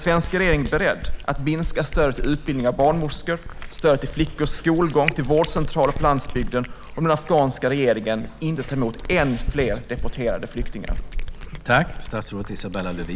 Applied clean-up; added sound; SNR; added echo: none; Cat; 6 dB; none.